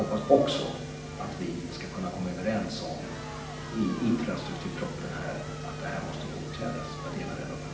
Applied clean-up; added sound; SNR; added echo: none; Crowd; 15 dB; reverberation time 0.8 s.